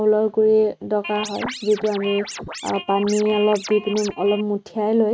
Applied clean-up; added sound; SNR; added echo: neural mask model RNNoise.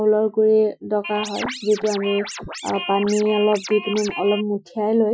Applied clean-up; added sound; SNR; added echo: classical method Wiener filter.